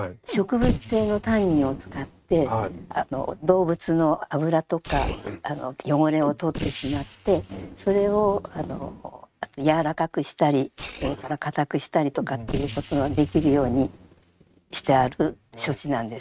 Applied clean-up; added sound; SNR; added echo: neural mask model RNNoise.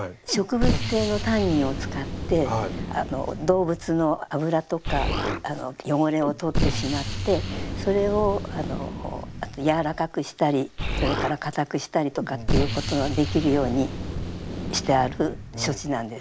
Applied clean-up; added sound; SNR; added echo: none; Explosion; 4 dB; none.